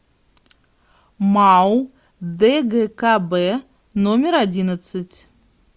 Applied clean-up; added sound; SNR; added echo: none; none; none; none.